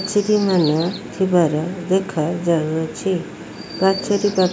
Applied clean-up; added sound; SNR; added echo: none; Chirp, tweet; 17 dB; none.